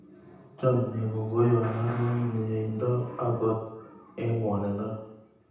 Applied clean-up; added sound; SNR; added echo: none; none; none; reverberation time 0.8 s.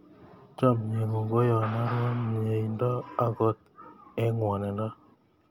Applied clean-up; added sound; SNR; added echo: none; none; none; none.